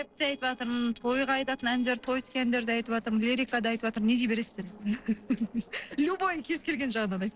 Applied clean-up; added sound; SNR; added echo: neural separator model SepFormer DNS4.